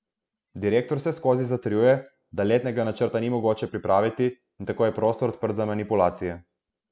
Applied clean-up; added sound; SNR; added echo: none; none; none; none.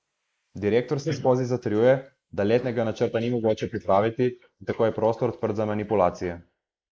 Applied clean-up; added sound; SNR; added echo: neural mask model Resemble Enhance denoiser.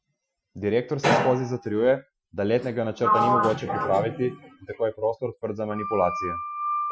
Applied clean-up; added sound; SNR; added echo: classical method Wiener filter.